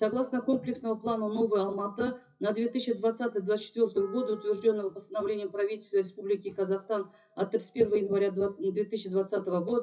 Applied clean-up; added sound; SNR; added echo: classical method WPE with log-MMSE.